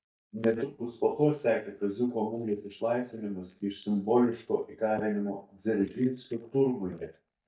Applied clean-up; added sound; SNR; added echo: neural mask model DeepFilterNet 3.